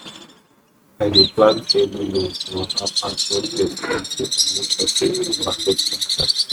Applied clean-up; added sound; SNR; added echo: neural mask model RNNoise.